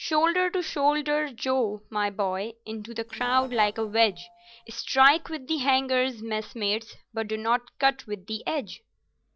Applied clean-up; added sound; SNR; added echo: neural separator model SepFormer DNS4.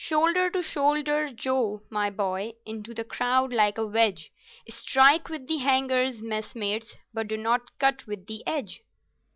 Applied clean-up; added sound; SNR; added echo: none; none; none; none.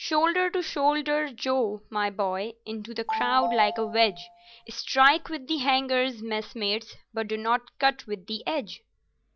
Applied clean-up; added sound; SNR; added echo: none; Telephone; 7 dB; none.